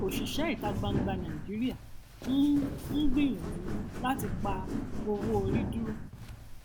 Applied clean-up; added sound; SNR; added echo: none; Walk, footsteps; 1 dB; none.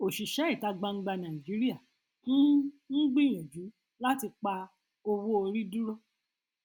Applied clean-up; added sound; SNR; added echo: none; none; none; none.